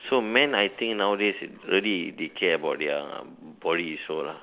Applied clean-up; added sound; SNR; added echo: none; none; none; none.